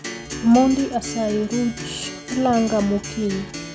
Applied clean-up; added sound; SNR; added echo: none; Acoustic guitar; 11 dB; none.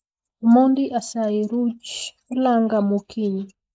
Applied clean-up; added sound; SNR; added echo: neural mask model Resemble Enhance denoiser.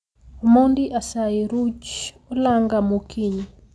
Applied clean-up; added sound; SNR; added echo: none; none; none; none.